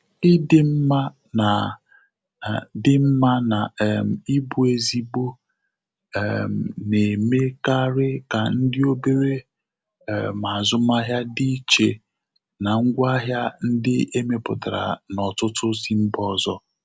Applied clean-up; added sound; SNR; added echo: none; none; none; none.